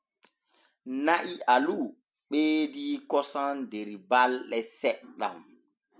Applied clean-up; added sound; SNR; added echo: none; none; none; none.